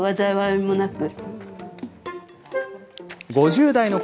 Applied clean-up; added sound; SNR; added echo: none; none; none; none.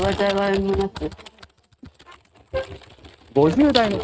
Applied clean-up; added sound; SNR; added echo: neural mask model RNNoise.